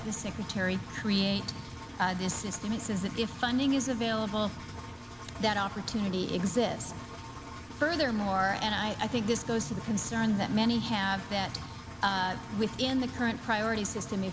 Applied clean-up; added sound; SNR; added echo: none; Engine; 12 dB; none.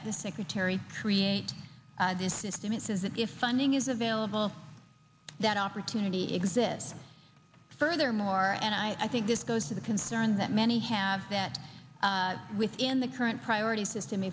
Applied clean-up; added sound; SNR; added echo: none; none; none; none.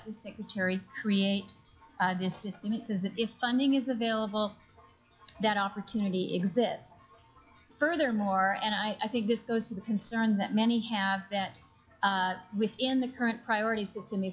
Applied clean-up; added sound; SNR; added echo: classical method log-MMSE.